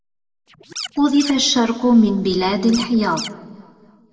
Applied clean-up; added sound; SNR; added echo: none; Scratching (performance technique); 13 dB; reverberation time 1.2 s.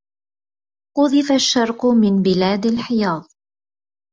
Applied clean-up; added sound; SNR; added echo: none; none; none; none.